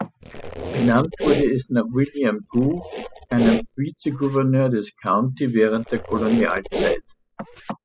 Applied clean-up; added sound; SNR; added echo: classical method spectral subtraction.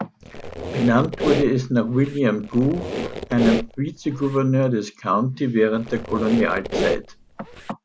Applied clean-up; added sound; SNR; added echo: none; Squeak; 7 dB; none.